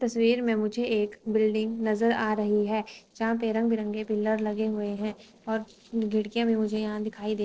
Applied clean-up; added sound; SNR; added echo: neural separator model SepFormer DNS4.